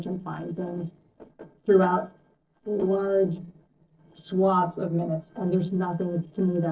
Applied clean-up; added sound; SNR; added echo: neural separator model SepFormer DNS4.